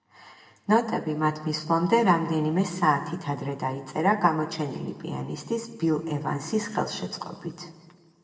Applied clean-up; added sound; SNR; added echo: none; none; none; reverberation time 1.7 s.